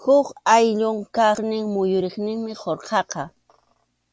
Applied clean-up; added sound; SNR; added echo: none; none; none; none.